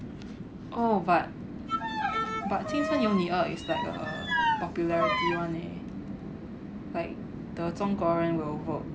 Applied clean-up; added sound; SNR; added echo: none; Bowed string instrument; 1 dB; none.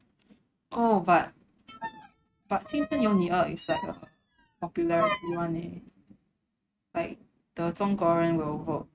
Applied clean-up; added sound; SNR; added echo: neural mask model RNNoise.